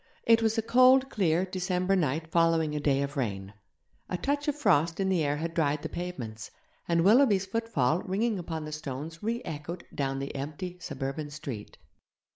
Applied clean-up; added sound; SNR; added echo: none; none; none; none.